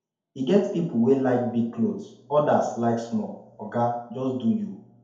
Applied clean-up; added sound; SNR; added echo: none; none; none; reverberation time 2.0 s.